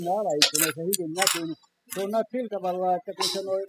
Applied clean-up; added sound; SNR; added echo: classical method spectral subtraction.